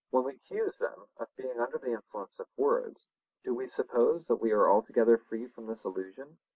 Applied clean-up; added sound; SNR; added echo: none; none; none; none.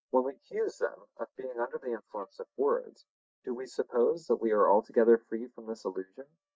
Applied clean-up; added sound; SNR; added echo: neural mask model DeepFilterNet 3.